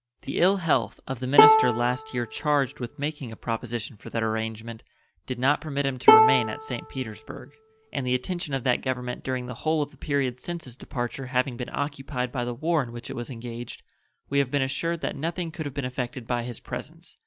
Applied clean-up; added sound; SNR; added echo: none; Bowed string instrument; -4 dB; none.